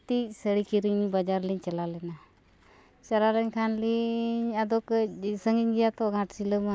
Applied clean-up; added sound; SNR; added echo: none; none; none; none.